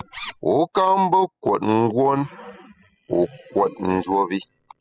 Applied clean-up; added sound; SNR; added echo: classical method spectral subtraction.